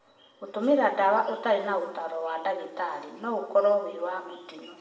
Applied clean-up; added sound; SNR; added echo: none; none; none; reverberation time 0.9 s.